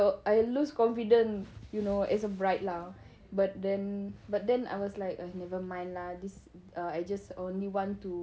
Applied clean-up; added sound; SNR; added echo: none; none; none; none.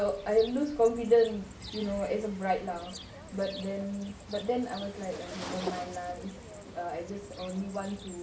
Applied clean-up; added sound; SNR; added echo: none; Cricket; 13 dB; reverberation time 0.3 s.